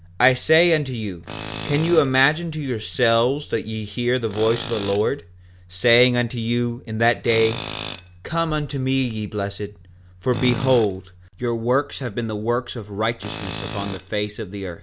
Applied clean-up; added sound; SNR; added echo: none; Tools; 14 dB; none.